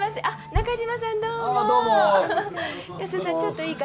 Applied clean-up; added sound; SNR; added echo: none; Bass drum; 11 dB; none.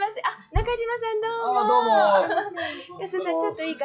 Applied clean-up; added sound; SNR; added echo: classical method log-MMSE.